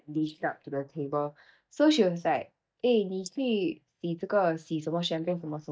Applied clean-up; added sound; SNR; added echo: neural mask model DeepFilterNet 3.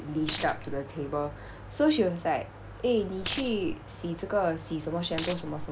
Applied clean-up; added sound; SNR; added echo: none; Coin (dropping); 2 dB; none.